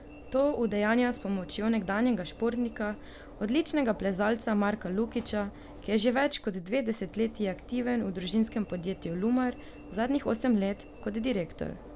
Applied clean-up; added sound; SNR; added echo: none; Alarm / Engine / Train; 18 dB; none.